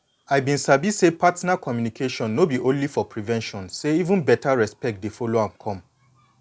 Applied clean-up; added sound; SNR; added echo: none; none; none; none.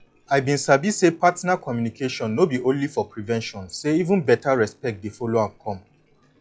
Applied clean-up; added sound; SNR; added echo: classical method log-MMSE.